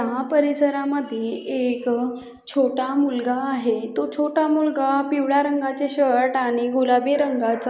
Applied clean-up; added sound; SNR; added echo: none; none; none; none.